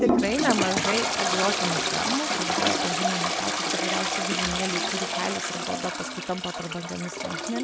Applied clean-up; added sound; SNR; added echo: none; Toilet flush; -4 dB; none.